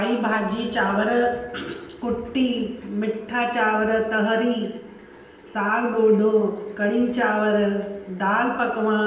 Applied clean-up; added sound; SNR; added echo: none; none; none; reverberation time 0.8 s.